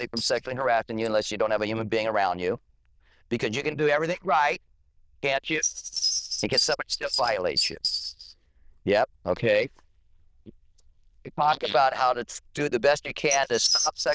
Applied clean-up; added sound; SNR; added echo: neural diffusion model UNIVERSE++.